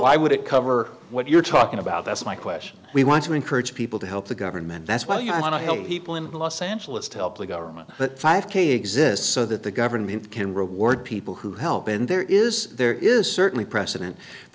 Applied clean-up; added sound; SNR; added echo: none; none; none; none.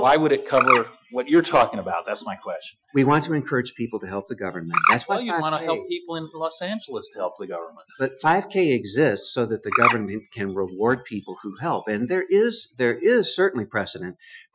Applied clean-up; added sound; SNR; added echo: classical method Wiener filter.